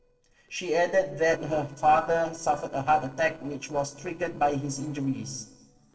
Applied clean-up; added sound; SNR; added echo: neural separator model SepFormer DNS4.